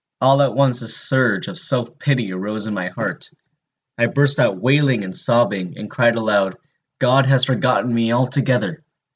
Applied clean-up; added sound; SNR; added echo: none; none; none; none.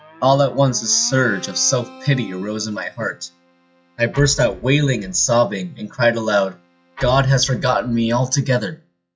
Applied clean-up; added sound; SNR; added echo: classical method log-MMSE.